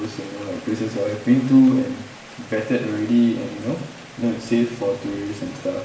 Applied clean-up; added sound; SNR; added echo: none; Rain; 20 dB; reverberation time 0.7 s.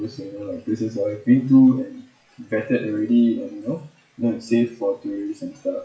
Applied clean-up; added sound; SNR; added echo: classical method WPE with log-MMSE.